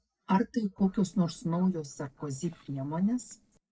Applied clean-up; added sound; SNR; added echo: neural separator model SepFormer DNS4.